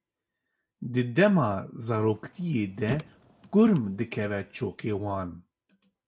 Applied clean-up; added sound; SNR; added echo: none; Car; 17 dB; none.